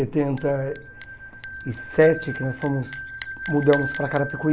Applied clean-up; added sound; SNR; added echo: none; Bell; 11 dB; none.